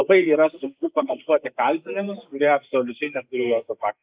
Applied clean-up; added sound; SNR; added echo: neural mask model Resemble Enhance denoiser.